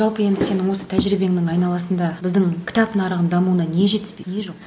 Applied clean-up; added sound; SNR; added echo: none; none; none; none.